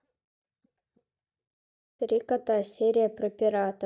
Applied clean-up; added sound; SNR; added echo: neural mask model DeepFilterNet 3.